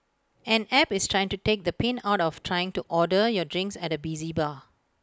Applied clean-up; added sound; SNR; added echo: none; none; none; none.